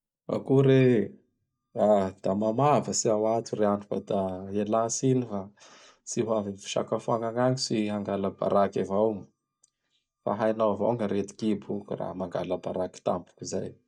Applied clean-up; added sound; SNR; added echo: neural mask model DeepFilterNet 3.